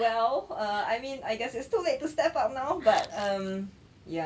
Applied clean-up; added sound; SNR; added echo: none; Crumpling, crinkling; 18 dB; none.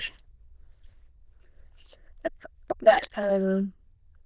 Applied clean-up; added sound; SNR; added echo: neural diffusion model UNIVERSE++.